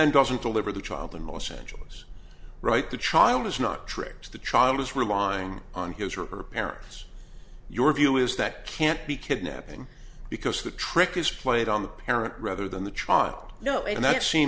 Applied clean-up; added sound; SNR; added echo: none; none; none; none.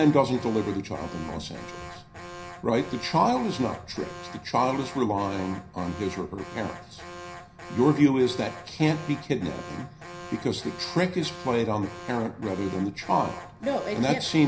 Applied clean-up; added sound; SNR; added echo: none; Alarm; 15 dB; reverberation time 0.4 s.